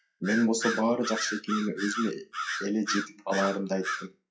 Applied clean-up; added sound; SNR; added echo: classical method WPE with log-MMSE.